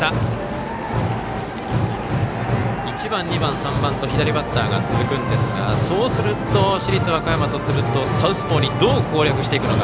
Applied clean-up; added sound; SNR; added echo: none; none; none; none.